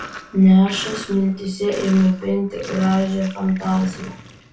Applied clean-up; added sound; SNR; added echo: none; Sink (filling or washing); 16 dB; reverberation time 0.3 s.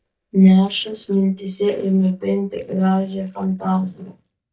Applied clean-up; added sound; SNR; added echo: neural mask model DeepFilterNet 3.